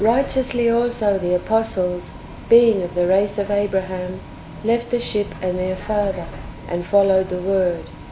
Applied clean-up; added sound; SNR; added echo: none; Bus; 15 dB; none.